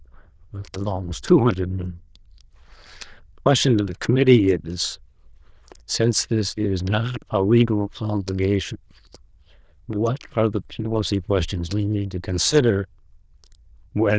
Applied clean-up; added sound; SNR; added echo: neural diffusion model UNIVERSE++.